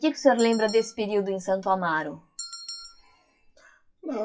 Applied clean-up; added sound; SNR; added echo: classical method WPE with log-MMSE.